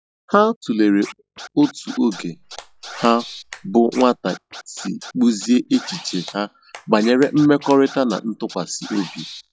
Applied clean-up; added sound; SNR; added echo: classical method log-MMSE.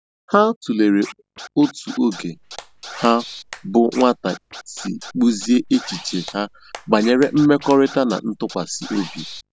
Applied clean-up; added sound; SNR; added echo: none; Scratching (performance technique) + Hands; 17 dB; none.